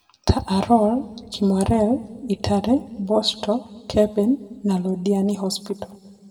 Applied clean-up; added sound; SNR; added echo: none; none; none; reverberation time 1.6 s.